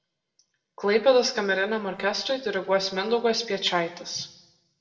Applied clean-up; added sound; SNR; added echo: neural separator model SepFormer DNS4.